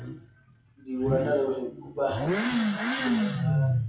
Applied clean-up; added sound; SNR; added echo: classical method WPE with log-MMSE.